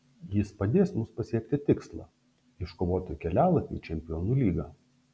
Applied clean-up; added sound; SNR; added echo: none; none; none; none.